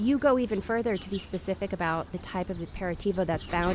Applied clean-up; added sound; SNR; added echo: none; Bird vocalization, bird call, bird song; 13 dB; none.